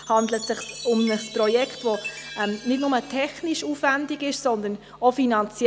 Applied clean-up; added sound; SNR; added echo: none; Chime; 16 dB; none.